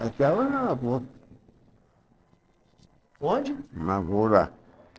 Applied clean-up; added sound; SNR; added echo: neural separator model SepFormer DNS4.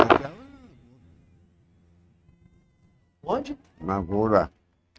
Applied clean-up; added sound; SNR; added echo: neural mask model RNNoise.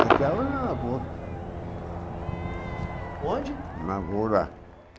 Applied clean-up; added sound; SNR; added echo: none; Crowd / Cheering / Fireworks; 0 dB; none.